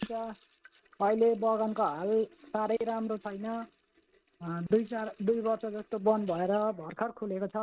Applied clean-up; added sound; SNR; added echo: neural mask model RNNoise.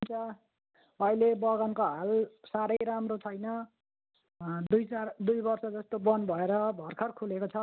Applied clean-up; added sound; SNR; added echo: none; none; none; none.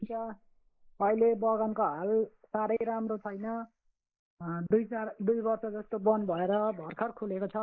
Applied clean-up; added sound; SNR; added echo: neural mask model Resemble Enhance denoiser.